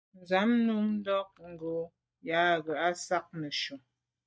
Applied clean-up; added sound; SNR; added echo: neural mask model DeepFilterNet 3.